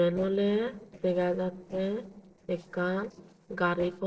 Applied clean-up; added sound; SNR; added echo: neural separator model SepFormer DNS4.